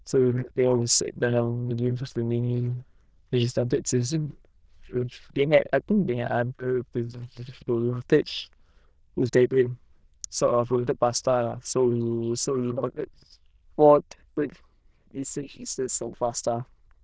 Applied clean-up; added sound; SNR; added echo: neural diffusion model UNIVERSE++.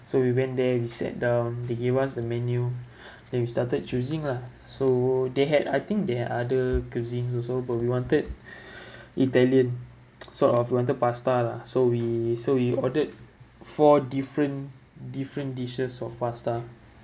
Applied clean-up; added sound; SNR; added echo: none; none; none; none.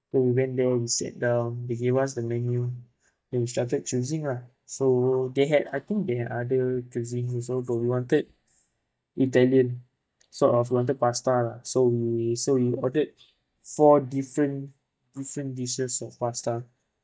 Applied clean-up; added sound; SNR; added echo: neural mask model DeepFilterNet 3.